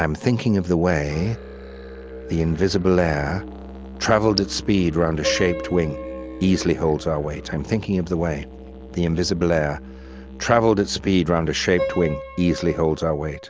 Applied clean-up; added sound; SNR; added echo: none; Musical instrument + Piano; 12 dB; none.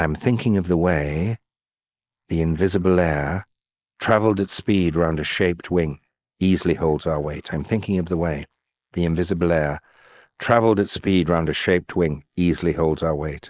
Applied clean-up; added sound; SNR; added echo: neural mask model Resemble Enhance denoiser.